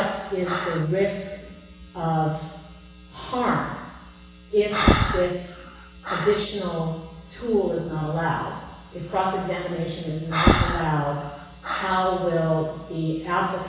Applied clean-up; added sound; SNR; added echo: none; Breathing; 4 dB; reverberation time 1.1 s.